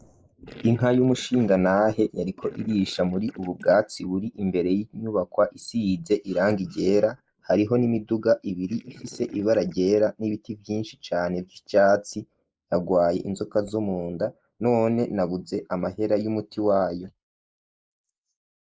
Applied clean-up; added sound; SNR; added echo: neural mask model Resemble Enhance denoiser.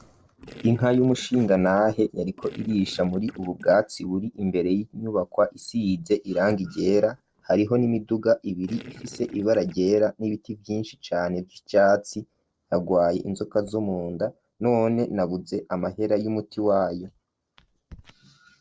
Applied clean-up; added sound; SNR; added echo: neural separator model SepFormer DNS4.